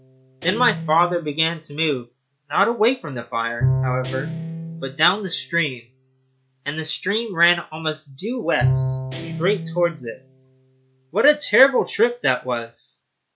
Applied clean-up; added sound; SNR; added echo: none; Guitar + Bowed string instrument; 7 dB; none.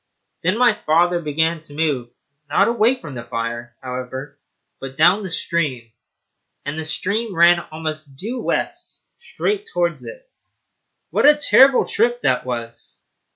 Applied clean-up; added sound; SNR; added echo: none; none; none; none.